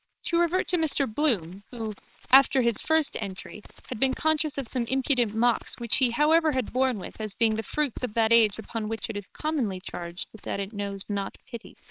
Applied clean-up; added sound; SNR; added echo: neural separator model SepFormer WHAMR!.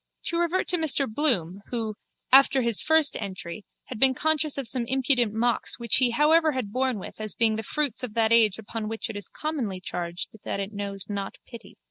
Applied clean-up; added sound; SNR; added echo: none; none; none; none.